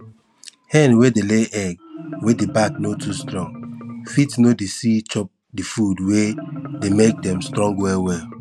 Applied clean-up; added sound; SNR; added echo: none; Marimba, xylophone; 13 dB; none.